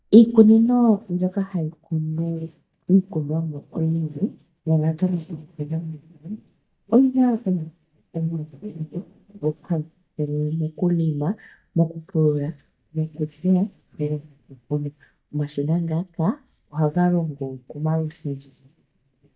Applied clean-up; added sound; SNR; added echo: neural mask model DeepFilterNet 3.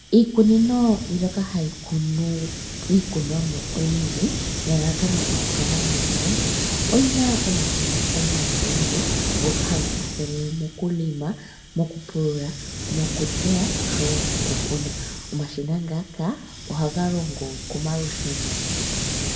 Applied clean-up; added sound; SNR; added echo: none; Hiss; 2 dB; reverberation time 0.9 s.